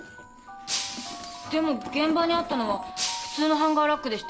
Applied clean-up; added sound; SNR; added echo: none; Shatter; 8 dB; reverberation time 0.4 s.